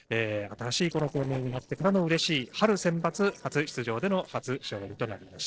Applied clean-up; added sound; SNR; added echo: neural separator model SepFormer DNS4.